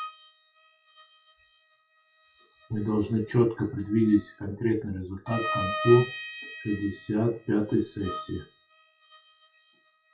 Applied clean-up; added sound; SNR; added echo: classical method WPE with log-MMSE.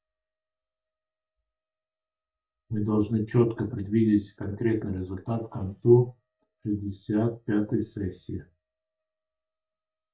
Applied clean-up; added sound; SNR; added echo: neural mask model DeepFilterNet 3.